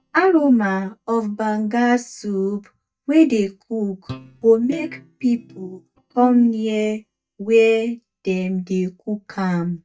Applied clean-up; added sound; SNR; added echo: neural mask model DeepFilterNet 3.